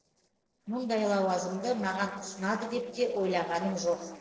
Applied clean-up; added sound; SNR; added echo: neural separator model SepFormer DNS4.